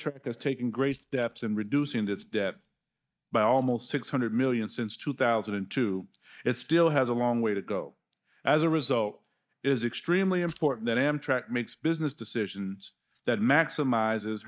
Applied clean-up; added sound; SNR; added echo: neural mask model DeepFilterNet 3.